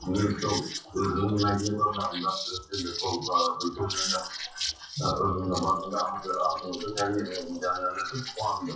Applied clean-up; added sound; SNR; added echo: classical method WPE with log-MMSE.